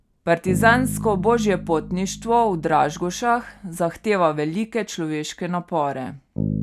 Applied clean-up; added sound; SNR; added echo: none; Bass guitar; 10 dB; none.